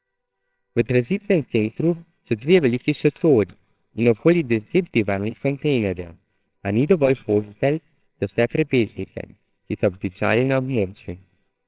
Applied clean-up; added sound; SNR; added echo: neural separator model SepFormer WHAMR!.